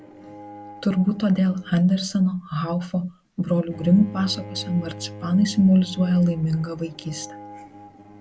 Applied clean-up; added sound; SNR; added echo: none; Bowed string instrument; 19 dB; none.